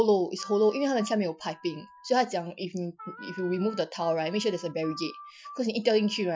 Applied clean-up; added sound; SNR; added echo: classical method Wiener filter.